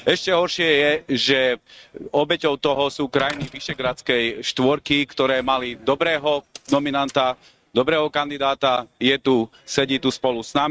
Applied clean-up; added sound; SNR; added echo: neural mask model RNNoise.